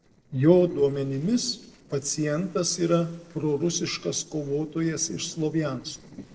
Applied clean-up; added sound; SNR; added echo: neural separator model SepFormer DNS4.